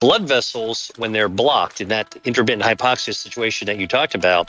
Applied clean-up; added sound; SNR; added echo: neural mask model RNNoise.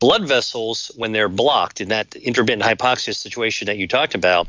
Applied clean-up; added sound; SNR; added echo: none; none; none; none.